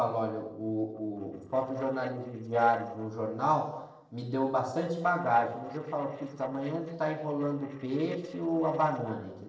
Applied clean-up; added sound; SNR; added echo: neural separator model SepFormer DNS4.